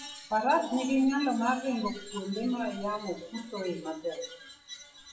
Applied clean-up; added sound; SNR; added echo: classical method WPE with log-MMSE.